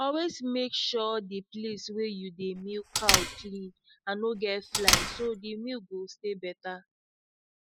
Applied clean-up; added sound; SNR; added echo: classical method spectral subtraction.